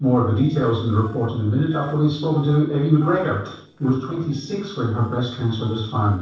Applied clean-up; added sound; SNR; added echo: neural separator model SepFormer DNS4.